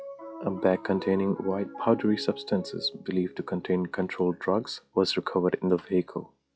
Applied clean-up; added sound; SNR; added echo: classical method log-MMSE.